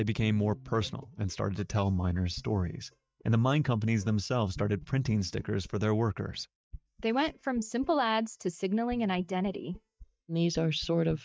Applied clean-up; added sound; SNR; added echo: neural mask model DeepFilterNet 3.